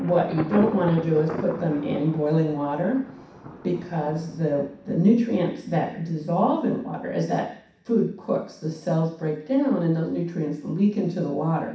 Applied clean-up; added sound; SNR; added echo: none; Thunder; 15 dB; reverberation time 0.6 s.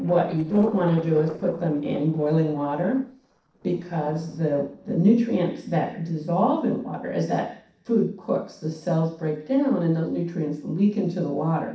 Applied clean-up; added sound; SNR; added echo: neural separator model SepFormer DNS4.